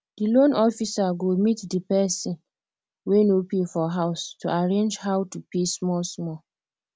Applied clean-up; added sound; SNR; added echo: none; none; none; none.